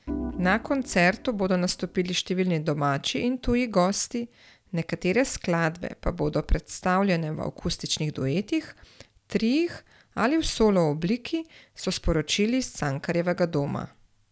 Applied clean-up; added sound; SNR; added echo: none; Organ; 11 dB; none.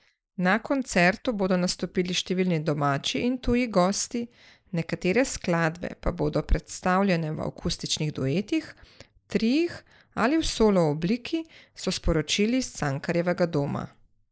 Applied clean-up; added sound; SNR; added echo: neural mask model Resemble Enhance denoiser.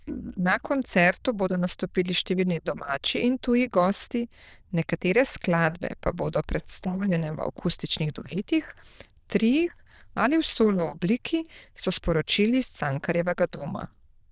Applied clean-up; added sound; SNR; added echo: neural diffusion model UNIVERSE++.